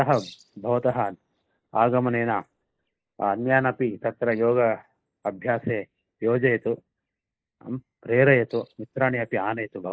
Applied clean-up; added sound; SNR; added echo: neural mask model DeepFilterNet 3.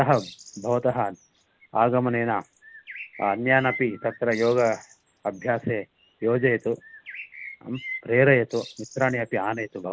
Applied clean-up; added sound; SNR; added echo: none; Bird; 18 dB; none.